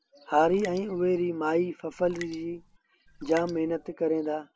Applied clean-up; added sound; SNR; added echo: none; Raindrop; 19 dB; none.